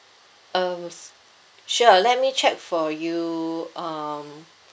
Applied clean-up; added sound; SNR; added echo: none; none; none; none.